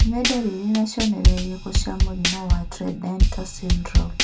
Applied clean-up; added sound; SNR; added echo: none; Drum / Drum kit; -5 dB; reverberation time 0.2 s.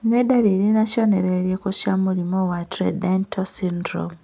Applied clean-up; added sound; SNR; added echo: none; none; none; none.